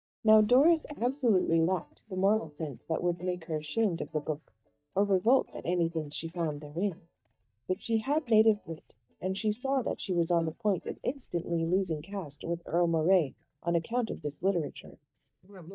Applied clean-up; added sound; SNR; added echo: neural mask model DeepFilterNet 3.